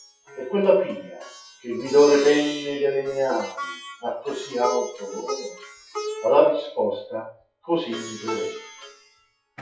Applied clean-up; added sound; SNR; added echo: classical method WPE with log-MMSE.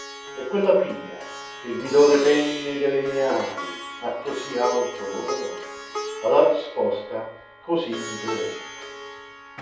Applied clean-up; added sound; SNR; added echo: none; Plucked string instrument; 10 dB; reverberation time 0.7 s.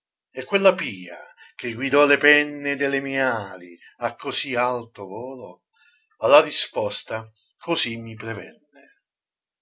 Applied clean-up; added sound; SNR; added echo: none; none; none; none.